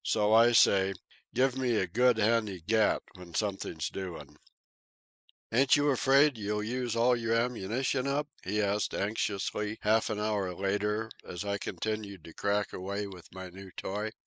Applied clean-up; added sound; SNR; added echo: neural mask model Resemble Enhance denoiser.